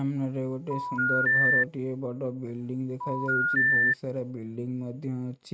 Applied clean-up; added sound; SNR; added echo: neural mask model RNNoise.